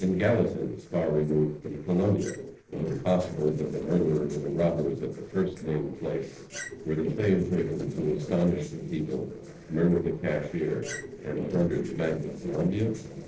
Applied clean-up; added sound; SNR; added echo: neural separator model SepFormer DNS4.